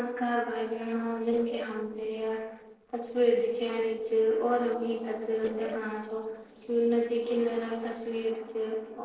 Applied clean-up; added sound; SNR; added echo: neural separator model SepFormer DNS4.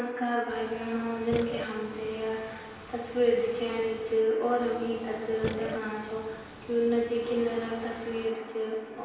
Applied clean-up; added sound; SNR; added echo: none; Burping, eructation; 14 dB; reverberation time 0.9 s.